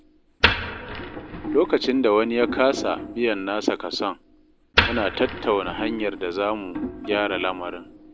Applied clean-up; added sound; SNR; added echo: none; Wood; 5 dB; none.